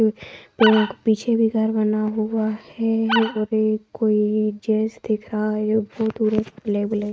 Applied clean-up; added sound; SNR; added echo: neural mask model RNNoise.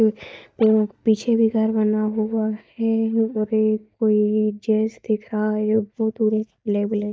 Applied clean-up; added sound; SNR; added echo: neural mask model DeepFilterNet 3.